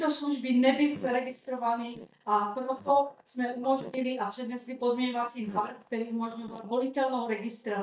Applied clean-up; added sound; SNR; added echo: neural mask model DeepFilterNet 3.